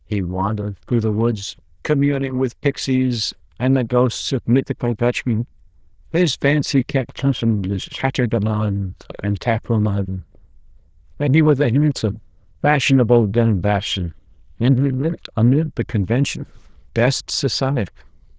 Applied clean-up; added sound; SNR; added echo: neural diffusion model UNIVERSE++.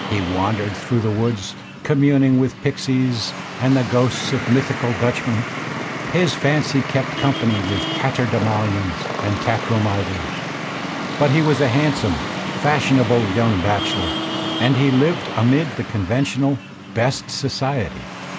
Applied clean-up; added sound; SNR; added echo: none; Traffic noise, roadway noise; 7 dB; none.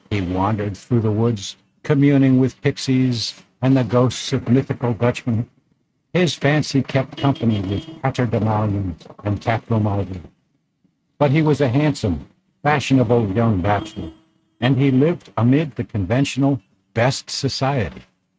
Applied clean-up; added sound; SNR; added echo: neural mask model RNNoise.